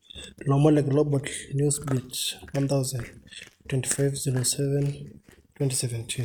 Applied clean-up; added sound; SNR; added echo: neural mask model RNNoise.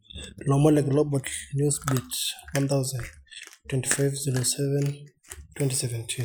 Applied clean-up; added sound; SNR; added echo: classical method Wiener filter.